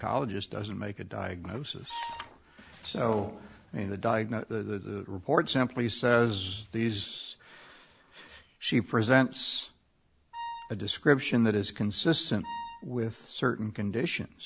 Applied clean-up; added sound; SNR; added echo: none; Wind instrument, woodwind instrument; 11 dB; none.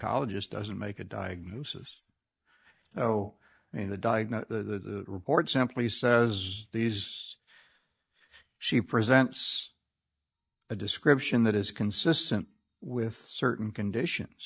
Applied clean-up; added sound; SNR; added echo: neural mask model DeepFilterNet 3.